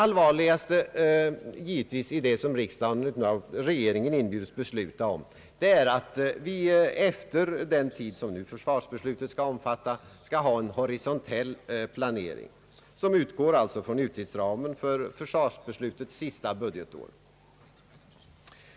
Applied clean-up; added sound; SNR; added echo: none; none; none; none.